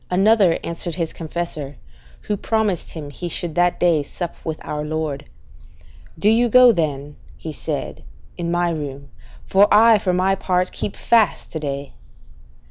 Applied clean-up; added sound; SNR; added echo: none; Bark; 15 dB; none.